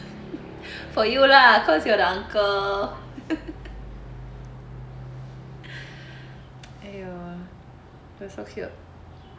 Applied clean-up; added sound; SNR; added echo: none; none; none; none.